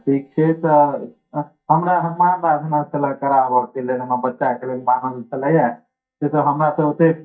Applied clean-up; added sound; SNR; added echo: neural mask model DeepFilterNet 3.